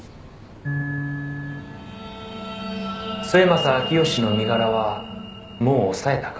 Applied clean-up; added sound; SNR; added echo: none; none; none; none.